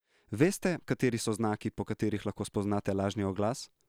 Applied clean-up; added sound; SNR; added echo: none; none; none; none.